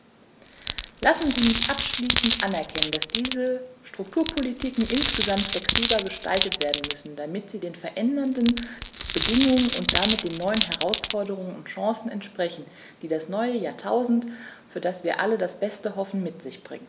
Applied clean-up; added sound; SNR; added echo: none; Glass; 2 dB; none.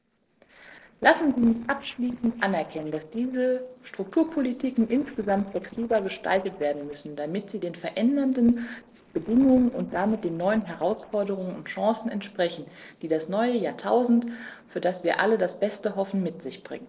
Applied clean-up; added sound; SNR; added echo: neural separator model SepFormer DNS4.